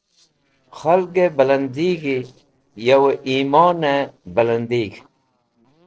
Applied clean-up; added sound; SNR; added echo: neural separator model SepFormer DNS4.